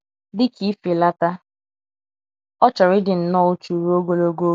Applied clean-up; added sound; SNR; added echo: none; none; none; none.